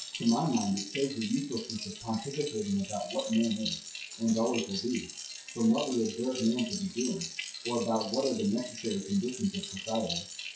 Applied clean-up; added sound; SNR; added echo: classical method WPE with log-MMSE.